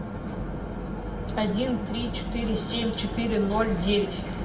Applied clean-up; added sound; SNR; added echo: none; none; none; reverberation time 0.5 s.